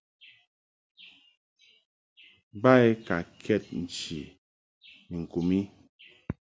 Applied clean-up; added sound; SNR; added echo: none; none; none; none.